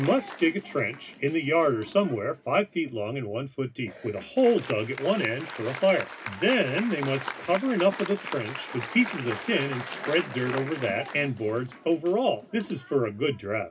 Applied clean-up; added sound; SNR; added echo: none; Applause; 12 dB; reverberation time 0.4 s.